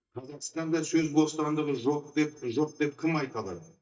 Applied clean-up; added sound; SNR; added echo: neural mask model DeepFilterNet 3.